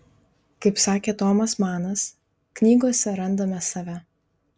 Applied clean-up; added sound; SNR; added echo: none; none; none; none.